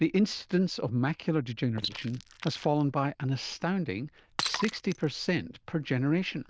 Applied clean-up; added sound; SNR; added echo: neural diffusion model UNIVERSE++.